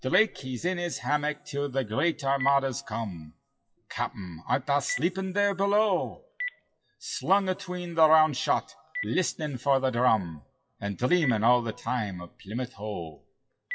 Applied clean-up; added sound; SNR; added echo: classical method WPE with log-MMSE.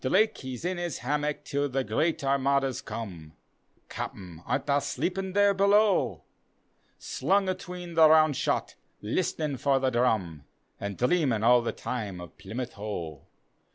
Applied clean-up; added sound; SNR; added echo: none; none; none; none.